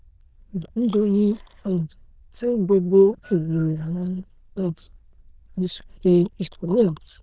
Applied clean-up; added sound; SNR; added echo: neural diffusion model UNIVERSE++.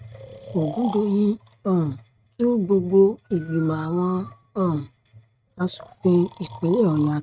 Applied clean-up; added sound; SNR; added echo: neural mask model RNNoise.